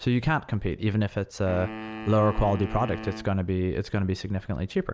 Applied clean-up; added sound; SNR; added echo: none; Wind instrument, woodwind instrument; 13 dB; none.